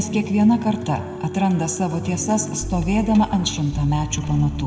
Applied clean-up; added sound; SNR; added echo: none; none; none; reverberation time 1.5 s.